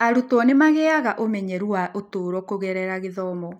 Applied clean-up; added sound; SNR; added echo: none; none; none; none.